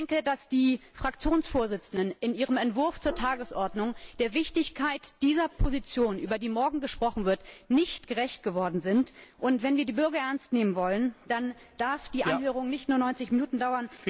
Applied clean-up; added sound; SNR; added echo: none; Gong; 15 dB; none.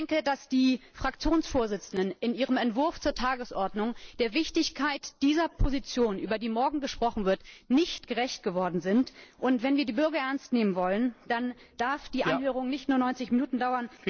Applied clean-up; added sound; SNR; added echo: neural mask model Resemble Enhance denoiser.